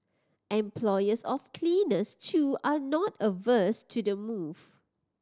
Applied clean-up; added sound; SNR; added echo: none; none; none; none.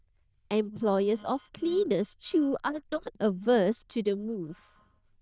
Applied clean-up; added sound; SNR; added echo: neural diffusion model UNIVERSE++.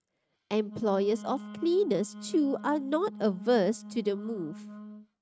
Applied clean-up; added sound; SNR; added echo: neural mask model RNNoise.